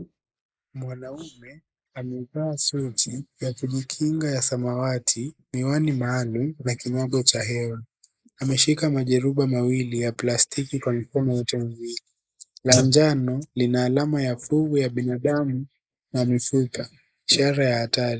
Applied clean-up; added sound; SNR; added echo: neural mask model Resemble Enhance denoiser.